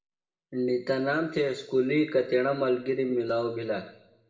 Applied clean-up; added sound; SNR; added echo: none; none; none; reverberation time 0.8 s.